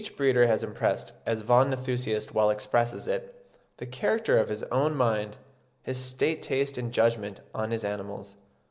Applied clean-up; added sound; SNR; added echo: none; none; none; none.